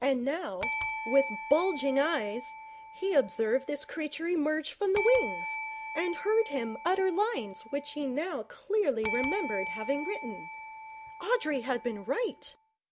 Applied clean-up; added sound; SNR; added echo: none; Bell; 5 dB; none.